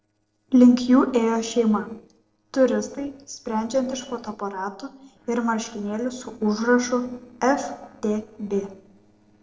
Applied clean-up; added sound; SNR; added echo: neural separator model SepFormer DNS4.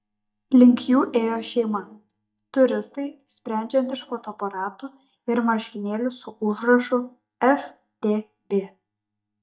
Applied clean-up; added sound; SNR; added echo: neural mask model DeepFilterNet 3.